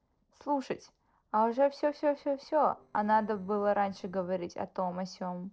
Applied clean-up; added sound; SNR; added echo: neural separator model SepFormer DNS4.